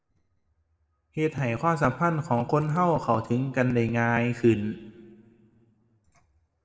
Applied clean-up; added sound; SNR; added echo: neural separator model SepFormer DNS4.